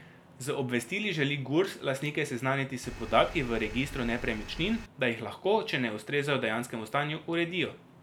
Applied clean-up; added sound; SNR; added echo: none; Engine; 11 dB; none.